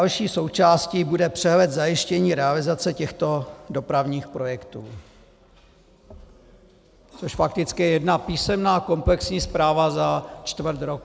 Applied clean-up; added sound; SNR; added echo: none; none; none; none.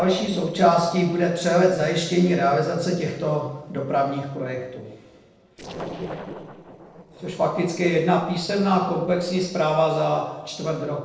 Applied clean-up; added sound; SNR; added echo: neural separator model SepFormer DNS4.